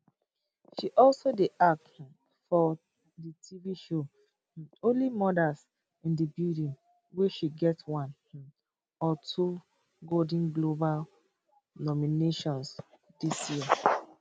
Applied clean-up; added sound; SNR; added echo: none; none; none; none.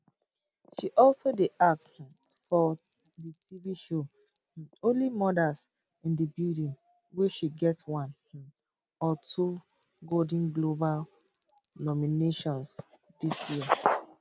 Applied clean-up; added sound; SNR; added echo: none; Bell; 18 dB; none.